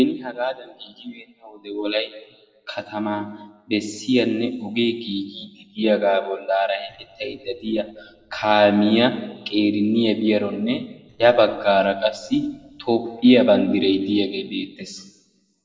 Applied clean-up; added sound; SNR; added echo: neural separator model SepFormer DNS4.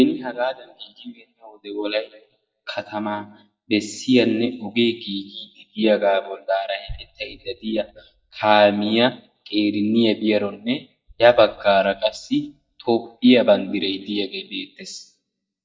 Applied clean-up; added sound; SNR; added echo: neural mask model DeepFilterNet 3.